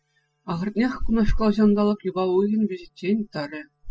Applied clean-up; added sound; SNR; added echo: classical method spectral subtraction.